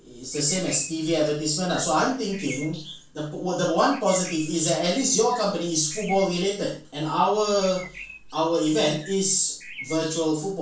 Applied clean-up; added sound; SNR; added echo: none; Bird; 18 dB; reverberation time 0.3 s.